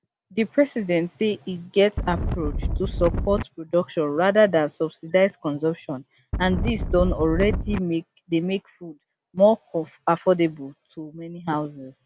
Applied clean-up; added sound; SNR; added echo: none; Wind; 2 dB; none.